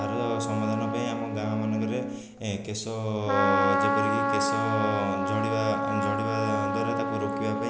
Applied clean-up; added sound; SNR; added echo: none; Trumpet; -1 dB; none.